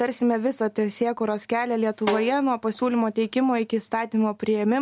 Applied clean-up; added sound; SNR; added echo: none; Snare drum; 9 dB; none.